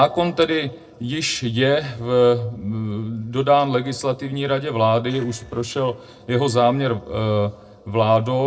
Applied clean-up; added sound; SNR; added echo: neural separator model SepFormer DNS4.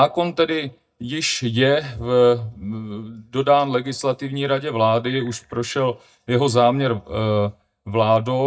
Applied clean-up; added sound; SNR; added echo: neural mask model DeepFilterNet 3.